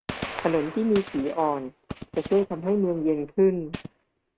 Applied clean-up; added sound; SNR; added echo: neural mask model RNNoise.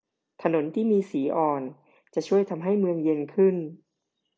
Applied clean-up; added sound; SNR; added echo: none; none; none; none.